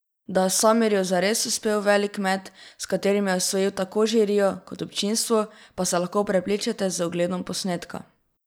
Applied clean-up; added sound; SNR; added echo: none; none; none; none.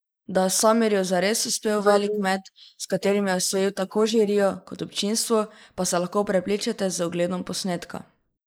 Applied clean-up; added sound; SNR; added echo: neural mask model Resemble Enhance denoiser.